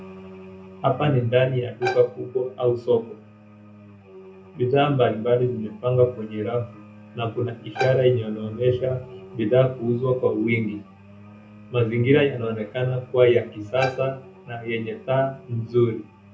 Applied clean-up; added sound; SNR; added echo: none; Bowed string instrument; 11 dB; reverberation time 0.3 s.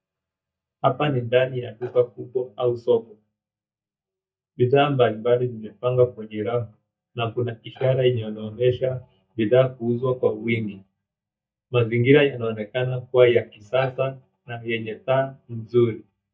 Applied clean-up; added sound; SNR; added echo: neural mask model DeepFilterNet 3.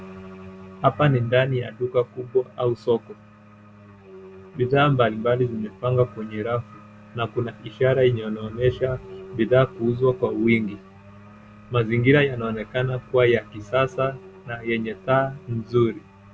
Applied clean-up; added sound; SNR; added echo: none; none; none; none.